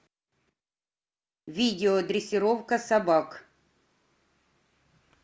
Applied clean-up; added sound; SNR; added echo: none; none; none; none.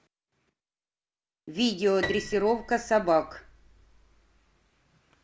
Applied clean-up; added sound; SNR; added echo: none; Piano; 12 dB; none.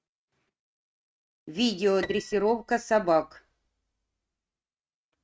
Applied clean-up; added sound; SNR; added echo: neural mask model RNNoise.